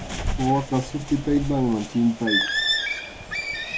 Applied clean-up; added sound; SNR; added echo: none; Bird; 3 dB; none.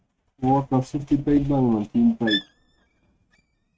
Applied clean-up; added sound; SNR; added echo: neural mask model RNNoise.